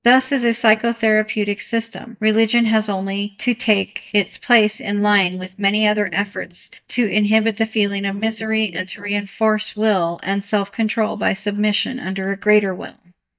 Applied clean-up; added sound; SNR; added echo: neural mask model DeepFilterNet 3.